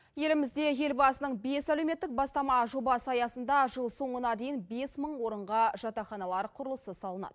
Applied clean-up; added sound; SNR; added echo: none; none; none; none.